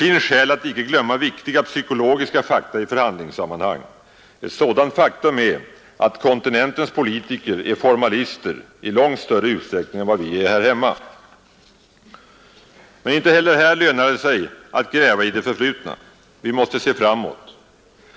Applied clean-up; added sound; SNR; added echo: none; none; none; none.